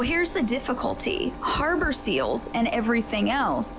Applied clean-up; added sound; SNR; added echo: none; Engine; 13 dB; none.